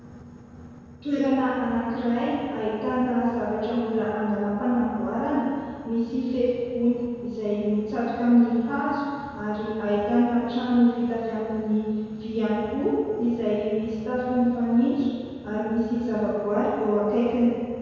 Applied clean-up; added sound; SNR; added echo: none; Boat, Water vehicle; 19 dB; reverberation time 1.9 s.